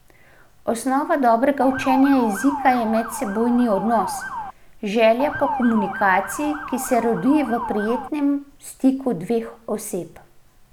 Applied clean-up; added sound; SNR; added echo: none; Motor vehicle (road) / Siren; 8 dB; none.